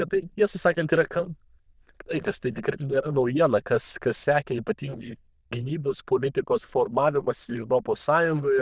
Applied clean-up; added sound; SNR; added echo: neural diffusion model UNIVERSE++.